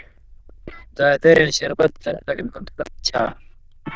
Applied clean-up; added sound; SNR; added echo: neural diffusion model UNIVERSE++.